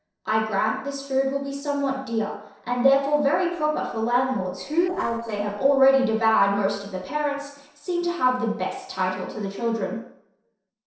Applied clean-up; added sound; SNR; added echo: neural separator model SepFormer DNS4.